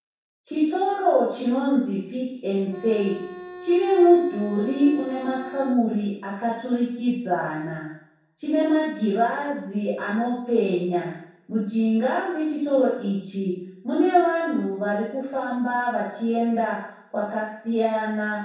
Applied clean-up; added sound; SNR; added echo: none; Organ; 14 dB; reverberation time 0.7 s.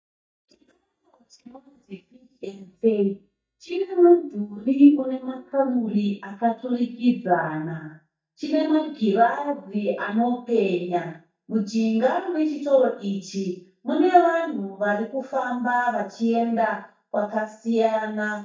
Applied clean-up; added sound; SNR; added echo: neural mask model DeepFilterNet 3.